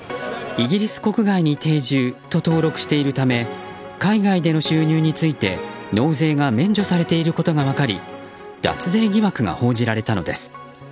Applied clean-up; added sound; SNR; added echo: none; none; none; none.